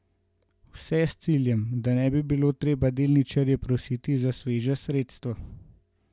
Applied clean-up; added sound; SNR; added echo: none; none; none; none.